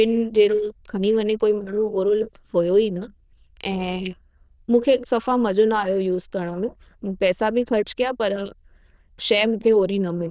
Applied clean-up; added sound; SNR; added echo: neural diffusion model UNIVERSE++.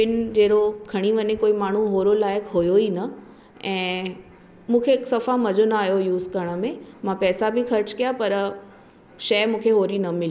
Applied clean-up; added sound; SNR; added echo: none; none; none; none.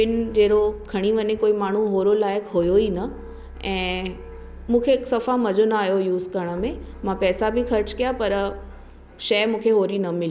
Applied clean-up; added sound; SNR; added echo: none; Keyboard (musical); 18 dB; none.